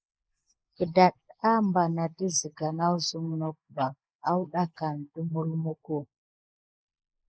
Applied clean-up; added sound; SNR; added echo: neural mask model Resemble Enhance denoiser.